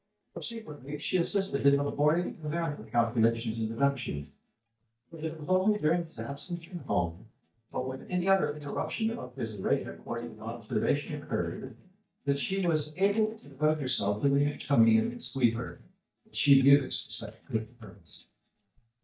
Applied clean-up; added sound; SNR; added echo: neural mask model DeepFilterNet 3.